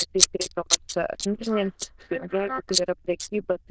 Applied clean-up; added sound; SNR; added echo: neural diffusion model UNIVERSE++.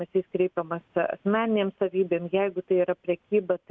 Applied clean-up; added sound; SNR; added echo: none; none; none; none.